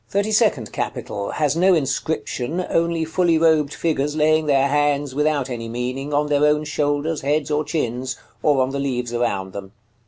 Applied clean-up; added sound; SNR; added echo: none; none; none; none.